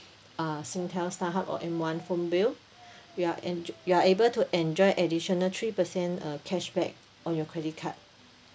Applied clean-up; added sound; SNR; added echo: none; none; none; none.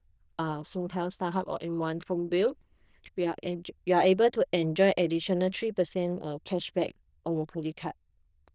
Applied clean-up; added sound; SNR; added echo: neural diffusion model UNIVERSE++.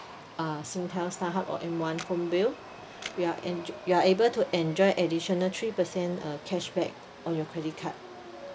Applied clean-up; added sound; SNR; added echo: none; Chatter / Subway, metro, underground + Camera; 15 dB; none.